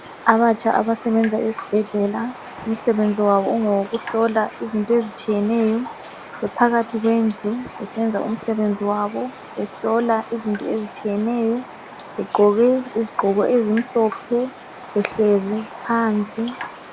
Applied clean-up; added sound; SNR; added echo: none; Raindrop; 16 dB; none.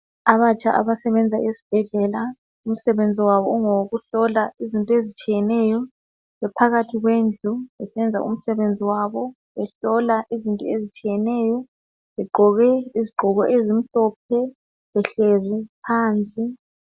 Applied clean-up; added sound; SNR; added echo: none; none; none; none.